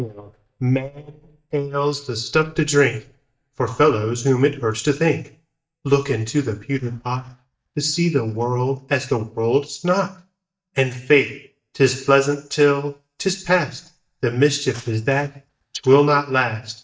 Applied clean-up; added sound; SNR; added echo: neural mask model DeepFilterNet 3.